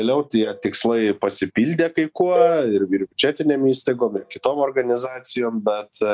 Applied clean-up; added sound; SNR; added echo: neural mask model DeepFilterNet 3.